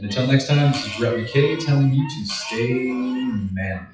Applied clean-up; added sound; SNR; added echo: classical method WPE with log-MMSE.